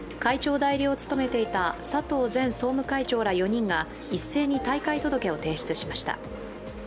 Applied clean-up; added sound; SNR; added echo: none; none; none; none.